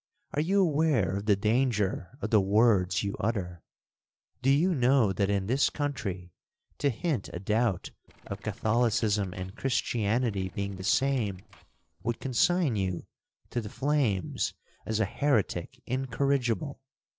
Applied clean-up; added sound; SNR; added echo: neural separator model SepFormer DNS4.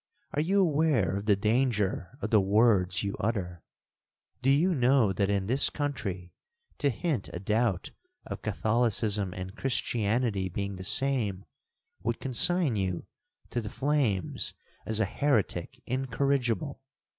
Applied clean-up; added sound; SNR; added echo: none; none; none; none.